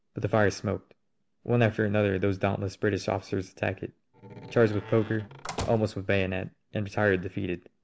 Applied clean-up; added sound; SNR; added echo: none; Slam; 12 dB; none.